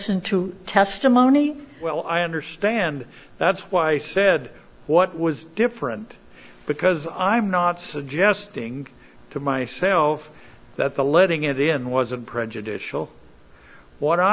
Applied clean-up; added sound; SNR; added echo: none; none; none; none.